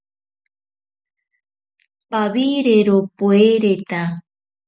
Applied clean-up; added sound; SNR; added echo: none; none; none; none.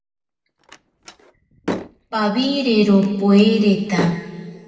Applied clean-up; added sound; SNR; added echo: none; Slam; 14 dB; reverberation time 1.9 s.